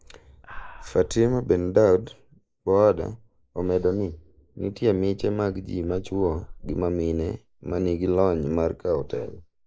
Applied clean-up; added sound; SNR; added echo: neural mask model Resemble Enhance denoiser.